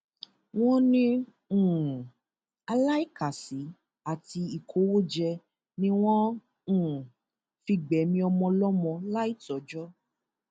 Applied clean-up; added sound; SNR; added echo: none; none; none; none.